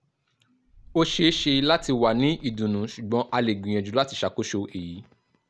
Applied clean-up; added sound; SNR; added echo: none; Wind; 19 dB; none.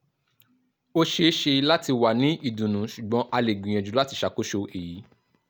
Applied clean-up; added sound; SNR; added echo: none; none; none; none.